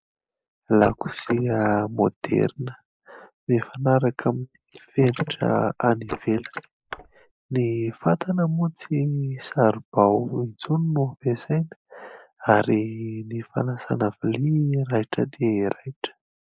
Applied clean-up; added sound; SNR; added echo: neural mask model Resemble Enhance denoiser.